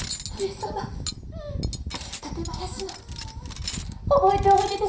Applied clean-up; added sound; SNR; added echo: none; Cutlery, silverware; 6 dB; reverberation time 0.5 s.